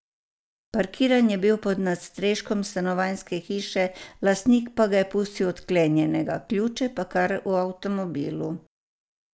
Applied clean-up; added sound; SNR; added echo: none; none; none; none.